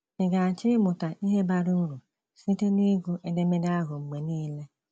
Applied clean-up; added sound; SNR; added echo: none; none; none; none.